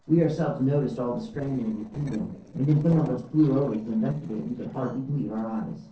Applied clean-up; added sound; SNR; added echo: neural separator model SepFormer DNS4.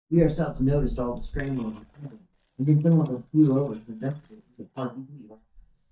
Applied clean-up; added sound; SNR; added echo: neural mask model DeepFilterNet 3.